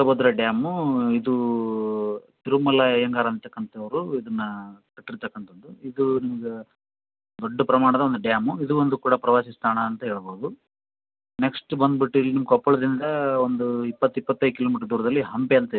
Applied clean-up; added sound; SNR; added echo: none; none; none; none.